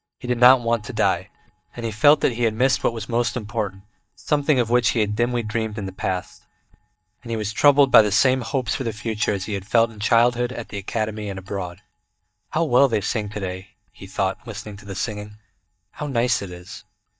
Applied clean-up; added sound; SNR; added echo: neural mask model DeepFilterNet 3.